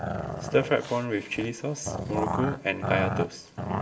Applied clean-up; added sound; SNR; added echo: none; Growling; 3 dB; reverberation time 2.3 s.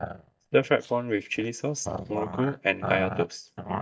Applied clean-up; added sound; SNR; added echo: neural mask model DeepFilterNet 3.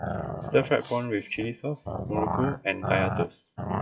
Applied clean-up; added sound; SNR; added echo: classical method WPE with log-MMSE.